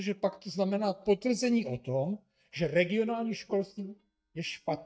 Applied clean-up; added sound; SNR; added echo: neural mask model DeepFilterNet 3.